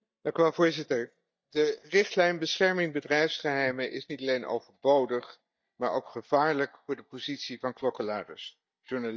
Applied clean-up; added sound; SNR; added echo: neural mask model DeepFilterNet 3.